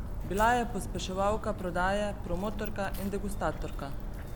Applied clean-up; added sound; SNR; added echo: none; Walk, footsteps; 4 dB; none.